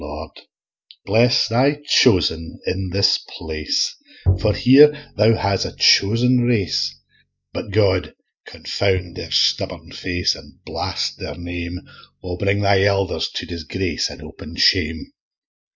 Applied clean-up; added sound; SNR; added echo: neural mask model DeepFilterNet 3.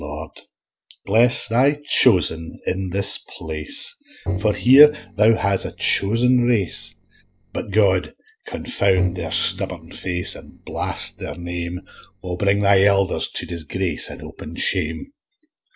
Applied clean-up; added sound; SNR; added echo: neural separator model SepFormer DNS4.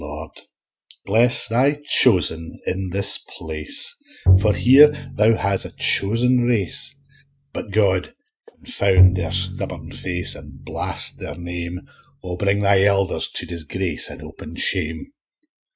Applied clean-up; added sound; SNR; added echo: neural mask model RNNoise.